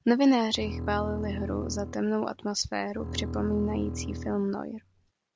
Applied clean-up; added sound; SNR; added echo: none; Bowed string instrument; 8 dB; none.